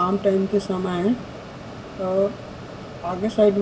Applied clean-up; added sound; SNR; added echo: none; Mechanisms; 13 dB; reverberation time 0.7 s.